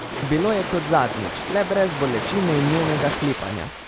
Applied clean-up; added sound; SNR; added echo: none; Ocean; 5 dB; none.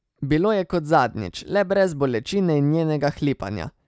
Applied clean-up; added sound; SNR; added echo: none; none; none; none.